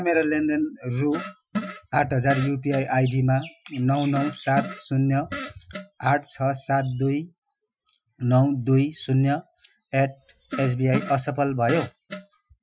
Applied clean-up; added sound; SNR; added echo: classical method Wiener filter.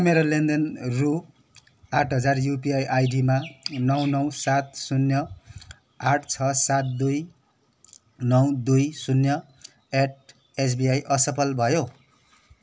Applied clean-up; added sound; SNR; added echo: none; none; none; none.